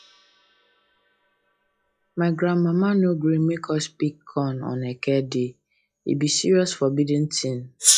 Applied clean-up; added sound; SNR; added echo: classical method log-MMSE.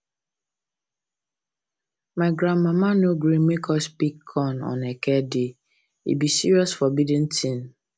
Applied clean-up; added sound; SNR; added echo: none; none; none; none.